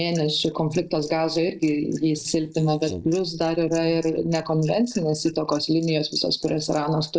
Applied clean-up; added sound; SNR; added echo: neural mask model Resemble Enhance denoiser.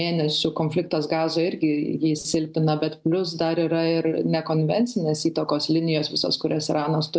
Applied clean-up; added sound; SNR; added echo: none; none; none; none.